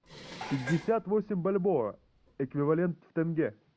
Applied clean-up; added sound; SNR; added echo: none; Dishes, pots, and pans; 16 dB; none.